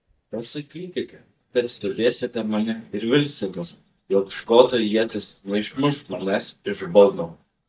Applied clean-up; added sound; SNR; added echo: neural mask model DeepFilterNet 3.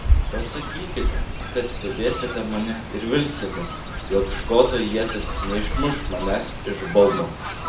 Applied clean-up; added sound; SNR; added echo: none; Fowl; 2 dB; reverberation time 0.4 s.